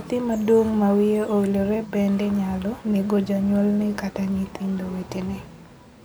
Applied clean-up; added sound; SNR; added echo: none; none; none; none.